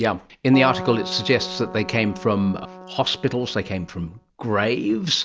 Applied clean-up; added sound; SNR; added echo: none; Keyboard (musical); 13 dB; none.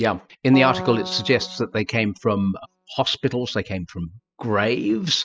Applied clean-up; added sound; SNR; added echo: classical method spectral subtraction.